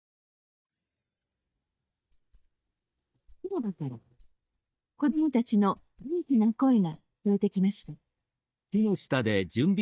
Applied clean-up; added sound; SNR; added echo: neural mask model DeepFilterNet 3.